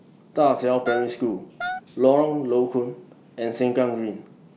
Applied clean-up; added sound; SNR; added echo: none; Wind instrument, woodwind instrument; 10 dB; none.